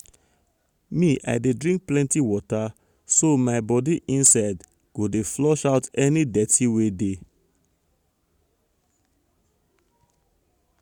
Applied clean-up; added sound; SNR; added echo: none; none; none; none.